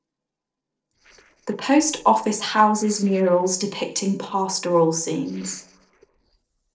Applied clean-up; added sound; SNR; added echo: neural separator model SepFormer DNS4.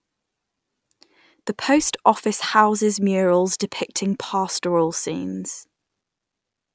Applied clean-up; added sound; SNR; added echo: none; none; none; none.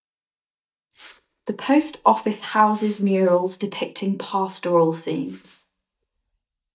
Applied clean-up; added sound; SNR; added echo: neural mask model DeepFilterNet 3.